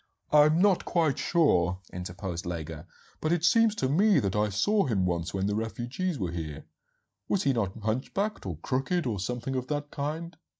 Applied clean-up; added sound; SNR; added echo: neural mask model Resemble Enhance denoiser.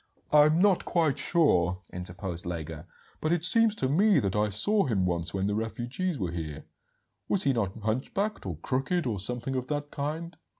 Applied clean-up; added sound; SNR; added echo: none; none; none; none.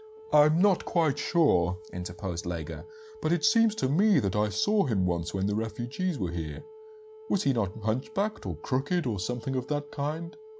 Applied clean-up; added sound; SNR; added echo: none; Wind instrument, woodwind instrument; 19 dB; none.